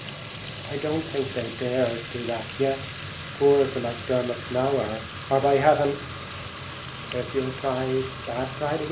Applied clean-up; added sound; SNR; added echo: none; Fill (with liquid) / Trickle, dribble / Sink (filling or washing); 10 dB; none.